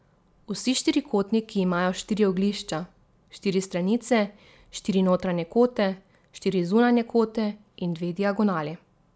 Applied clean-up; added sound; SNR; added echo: none; none; none; none.